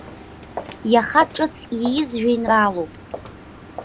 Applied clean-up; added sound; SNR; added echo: none; Walk, footsteps; 13 dB; none.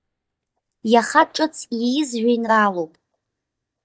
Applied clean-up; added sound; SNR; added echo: neural mask model DeepFilterNet 3.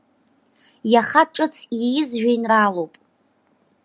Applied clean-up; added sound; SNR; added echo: none; none; none; none.